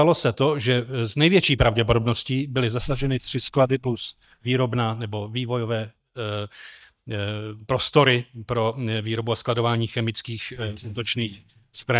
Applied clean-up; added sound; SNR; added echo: neural mask model DeepFilterNet 3.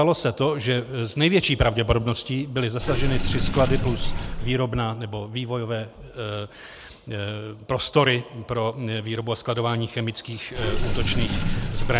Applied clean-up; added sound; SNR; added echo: none; Sink (filling or washing) / Water; 4 dB; none.